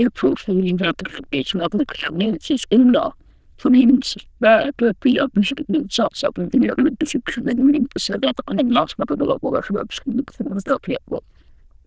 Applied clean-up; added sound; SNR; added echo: neural diffusion model UNIVERSE++.